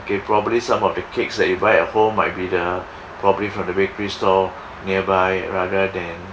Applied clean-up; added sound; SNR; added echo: none; none; none; none.